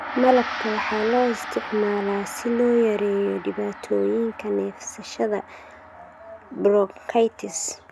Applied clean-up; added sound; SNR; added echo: none; Gong; 12 dB; none.